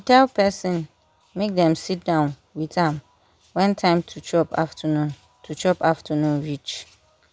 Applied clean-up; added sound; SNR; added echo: none; none; none; none.